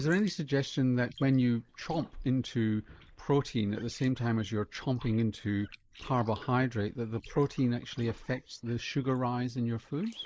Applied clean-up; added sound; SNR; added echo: neural mask model Resemble Enhance denoiser.